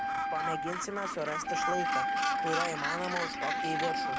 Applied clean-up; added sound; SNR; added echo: none; Wind instrument, woodwind instrument + Gull, seagull; -5 dB; none.